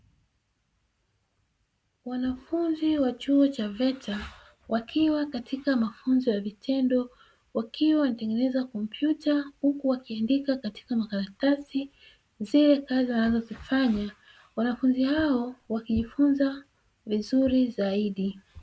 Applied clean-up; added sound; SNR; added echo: none; none; none; none.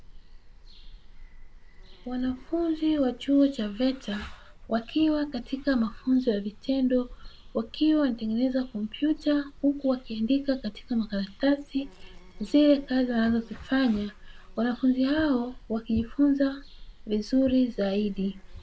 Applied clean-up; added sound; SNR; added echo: none; Bird vocalization, bird call, bird song; 18 dB; none.